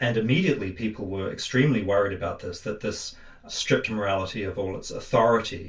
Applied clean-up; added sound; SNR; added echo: none; none; none; reverberation time 0.2 s.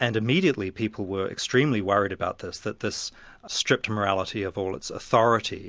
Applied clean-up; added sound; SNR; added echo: none; none; none; none.